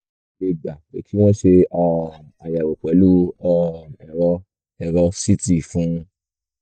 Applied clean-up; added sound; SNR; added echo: neural mask model DeepFilterNet 3.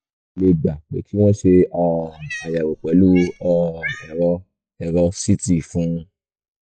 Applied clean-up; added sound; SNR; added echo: classical method log-MMSE.